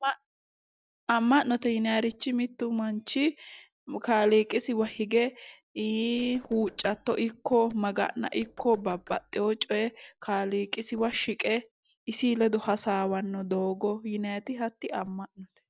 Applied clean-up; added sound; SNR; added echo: neural separator model SepFormer DNS4.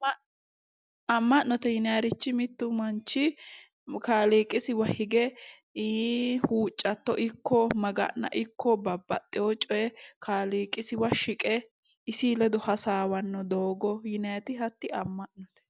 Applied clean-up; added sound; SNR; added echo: none; none; none; none.